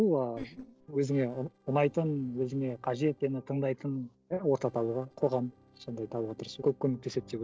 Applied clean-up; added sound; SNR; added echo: neural separator model SepFormer DNS4.